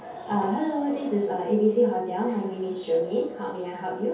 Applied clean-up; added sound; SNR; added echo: none; none; none; reverberation time 0.7 s.